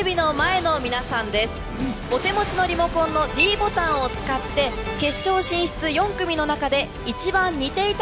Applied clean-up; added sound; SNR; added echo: none; Bowed string instrument; 14 dB; none.